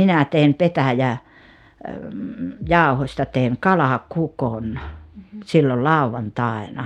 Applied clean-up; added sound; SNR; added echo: neural mask model DeepFilterNet 3.